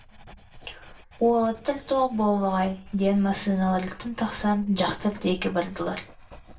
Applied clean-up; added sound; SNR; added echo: none; Writing; 19 dB; reverberation time 0.2 s.